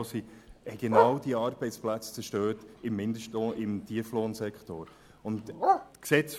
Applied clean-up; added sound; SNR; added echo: none; Bark; 3 dB; none.